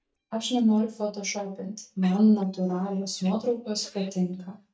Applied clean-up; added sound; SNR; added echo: neural mask model DeepFilterNet 3.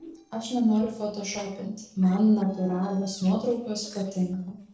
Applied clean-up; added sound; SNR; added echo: neural separator model SepFormer DNS4.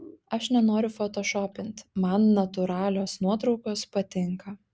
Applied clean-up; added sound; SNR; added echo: none; none; none; none.